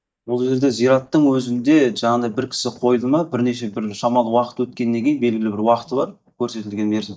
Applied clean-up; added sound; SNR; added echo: neural mask model DeepFilterNet 3.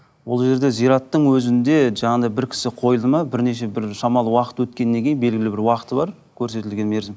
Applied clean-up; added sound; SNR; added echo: none; none; none; none.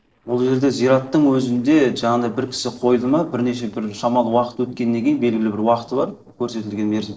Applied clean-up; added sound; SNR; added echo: neural separator model SepFormer DNS4.